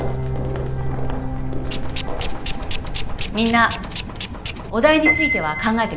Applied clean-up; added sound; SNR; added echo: none; Tools + Piano; 7 dB; none.